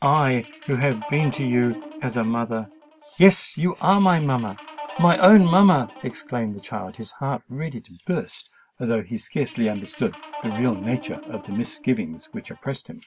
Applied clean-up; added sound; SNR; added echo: none; Guitar; 17 dB; none.